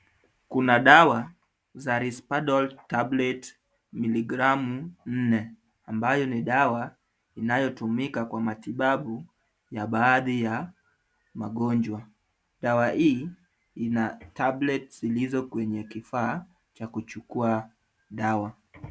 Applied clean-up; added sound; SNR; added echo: none; none; none; none.